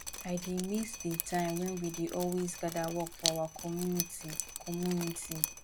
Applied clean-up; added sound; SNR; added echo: none; Drip; 5 dB; none.